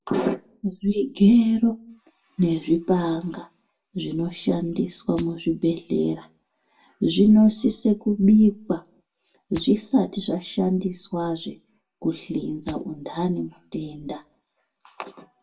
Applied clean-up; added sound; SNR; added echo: none; Rattle (instrument); 14 dB; reverberation time 0.1 s.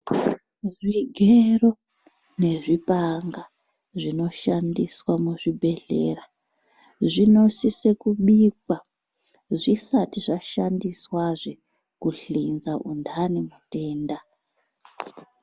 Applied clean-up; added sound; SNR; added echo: none; none; none; none.